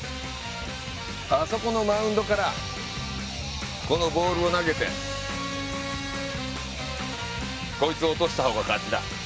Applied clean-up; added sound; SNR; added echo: none; none; none; none.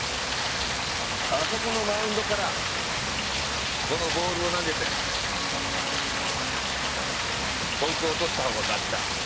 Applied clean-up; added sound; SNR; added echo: none; Rain; -3 dB; none.